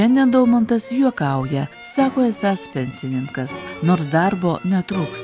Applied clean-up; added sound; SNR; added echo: none; none; none; none.